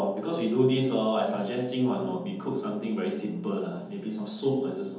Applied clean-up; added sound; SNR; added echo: none; none; none; reverberation time 0.6 s.